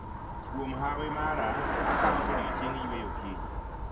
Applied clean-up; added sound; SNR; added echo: none; Traffic noise, roadway noise / Bicycle; -4 dB; reverberation time 1.2 s.